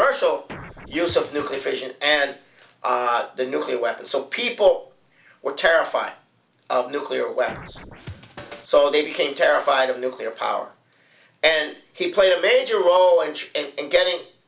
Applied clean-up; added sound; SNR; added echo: none; Scratching (performance technique); 16 dB; none.